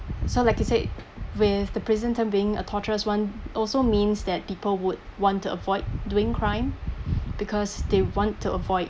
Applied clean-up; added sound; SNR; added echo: none; none; none; none.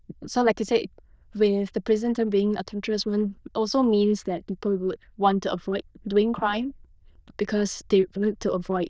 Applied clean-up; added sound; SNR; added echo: neural diffusion model UNIVERSE++.